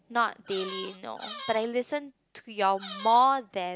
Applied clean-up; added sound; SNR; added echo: none; Squeak; 13 dB; none.